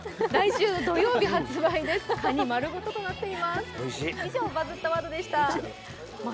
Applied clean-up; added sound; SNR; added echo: none; none; none; none.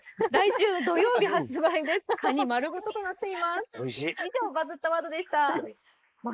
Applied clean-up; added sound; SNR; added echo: neural mask model Resemble Enhance denoiser.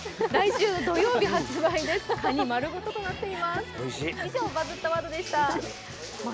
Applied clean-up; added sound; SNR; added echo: none; Crushing; 17 dB; none.